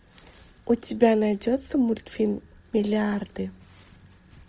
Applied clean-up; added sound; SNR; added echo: none; none; none; none.